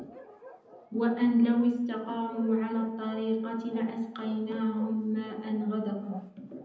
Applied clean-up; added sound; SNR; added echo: none; Bark; 20 dB; reverberation time 0.9 s.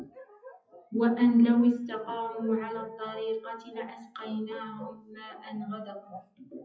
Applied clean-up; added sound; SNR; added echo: classical method WPE with log-MMSE.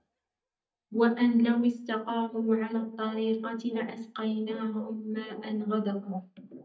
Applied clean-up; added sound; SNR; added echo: neural mask model DeepFilterNet 3.